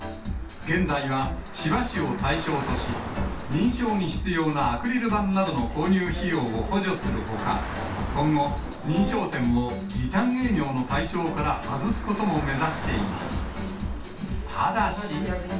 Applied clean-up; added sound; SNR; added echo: none; Traffic noise, roadway noise / Car; 13 dB; reverberation time 0.3 s.